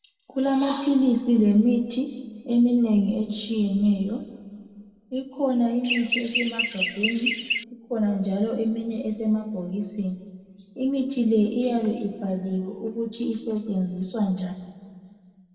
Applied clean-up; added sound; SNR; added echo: none; Chirp, tweet; -1 dB; reverberation time 1.5 s.